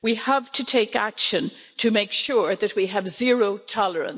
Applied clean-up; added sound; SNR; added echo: none; none; none; none.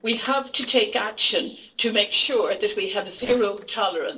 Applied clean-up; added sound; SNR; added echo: neural separator model SepFormer DNS4.